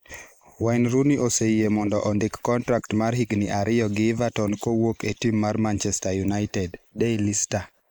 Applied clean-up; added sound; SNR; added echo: neural mask model Resemble Enhance denoiser.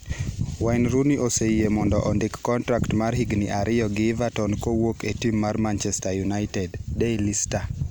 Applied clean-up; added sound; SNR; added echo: none; none; none; none.